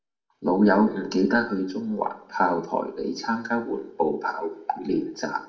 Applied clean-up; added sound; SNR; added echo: none; none; none; reverberation time 0.4 s.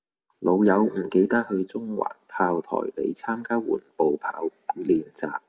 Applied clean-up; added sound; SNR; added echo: none; none; none; none.